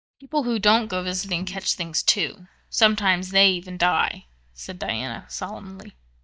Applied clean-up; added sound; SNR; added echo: neural mask model DeepFilterNet 3.